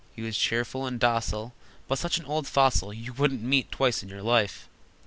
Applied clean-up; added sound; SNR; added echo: none; none; none; none.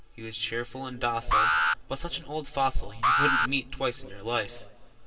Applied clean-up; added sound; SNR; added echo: none; Alarm; -2 dB; reverberation time 2.8 s.